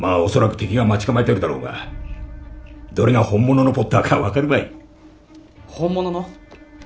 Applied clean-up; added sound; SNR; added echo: none; none; none; none.